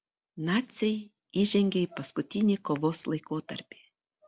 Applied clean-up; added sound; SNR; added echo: none; none; none; none.